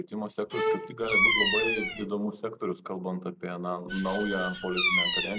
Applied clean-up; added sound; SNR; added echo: none; Bowed string instrument + Bird vocalization, bird call, bird song; -2 dB; none.